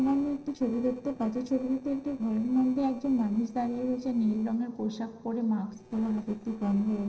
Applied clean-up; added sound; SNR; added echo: neural separator model SepFormer DNS4.